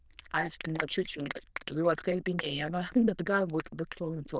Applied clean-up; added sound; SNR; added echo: neural diffusion model UNIVERSE++.